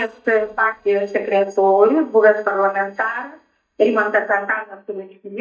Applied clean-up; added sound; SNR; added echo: neural mask model DeepFilterNet 3.